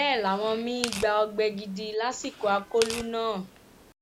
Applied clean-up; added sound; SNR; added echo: none; Tearing; 12 dB; none.